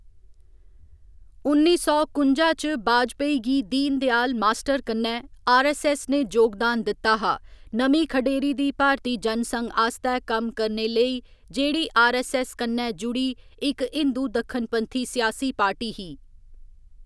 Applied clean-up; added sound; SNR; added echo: none; none; none; none.